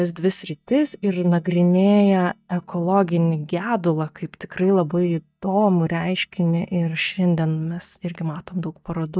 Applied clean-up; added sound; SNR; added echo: neural mask model DeepFilterNet 3.